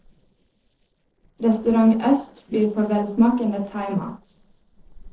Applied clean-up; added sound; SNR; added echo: neural separator model SepFormer DNS4.